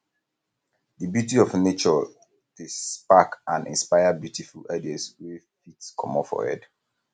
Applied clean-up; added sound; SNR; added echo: none; none; none; none.